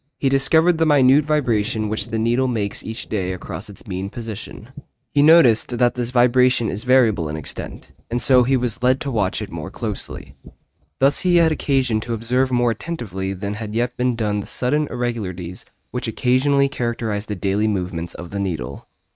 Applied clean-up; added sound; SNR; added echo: neural mask model RNNoise.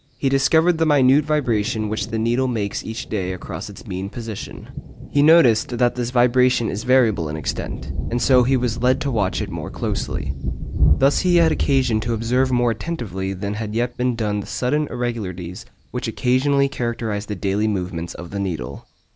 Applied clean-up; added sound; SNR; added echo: none; Thunder; 8 dB; none.